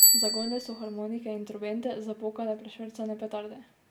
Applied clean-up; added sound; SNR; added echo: none; Bicycle bell; -5 dB; none.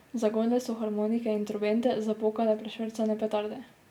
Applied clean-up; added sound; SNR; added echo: none; none; none; none.